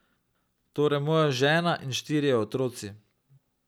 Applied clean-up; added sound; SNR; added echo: none; none; none; none.